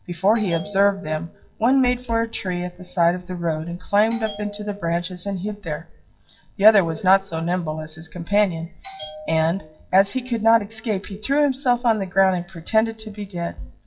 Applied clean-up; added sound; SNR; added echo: classical method WPE with log-MMSE.